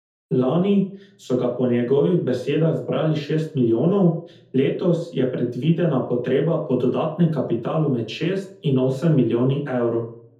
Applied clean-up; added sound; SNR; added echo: none; none; none; reverberation time 0.5 s.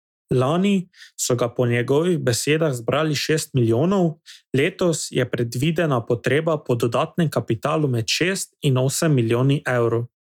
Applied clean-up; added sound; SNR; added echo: none; none; none; none.